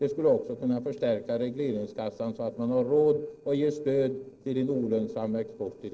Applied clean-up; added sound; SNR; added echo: neural separator model SepFormer DNS4.